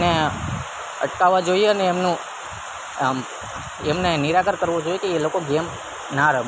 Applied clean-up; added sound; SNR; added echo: none; none; none; none.